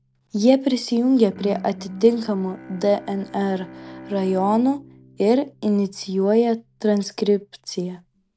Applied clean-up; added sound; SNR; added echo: none; Bowed string instrument; 19 dB; none.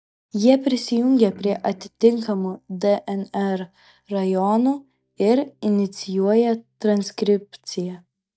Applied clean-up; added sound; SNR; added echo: neural mask model DeepFilterNet 3.